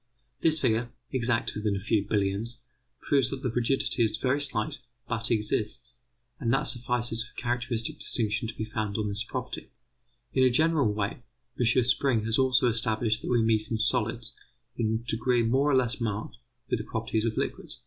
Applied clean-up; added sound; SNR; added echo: none; none; none; none.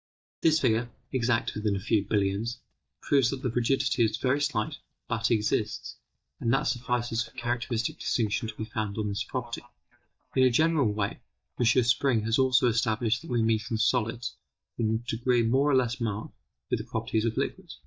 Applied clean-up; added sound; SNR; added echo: neural mask model DeepFilterNet 3.